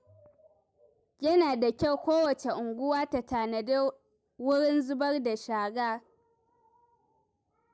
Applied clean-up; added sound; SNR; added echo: none; none; none; none.